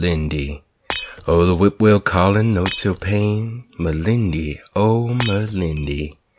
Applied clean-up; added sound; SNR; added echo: none; Shatter; 13 dB; none.